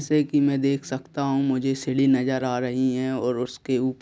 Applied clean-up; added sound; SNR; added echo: none; none; none; none.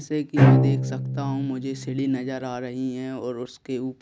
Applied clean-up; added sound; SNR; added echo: none; Bowed string instrument; -5 dB; none.